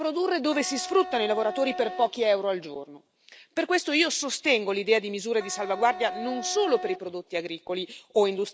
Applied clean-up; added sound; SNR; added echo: none; Wind instrument, woodwind instrument; 11 dB; none.